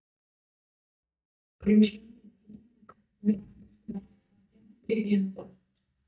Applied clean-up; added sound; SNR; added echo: neural mask model DeepFilterNet 3.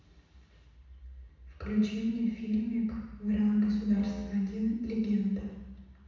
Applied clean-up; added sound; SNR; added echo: none; Wind instrument, woodwind instrument; 18 dB; reverberation time 1.1 s.